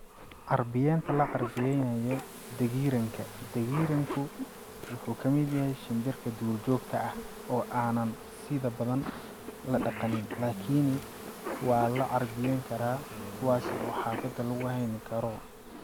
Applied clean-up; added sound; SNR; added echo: none; Cough + Insect; 10 dB; none.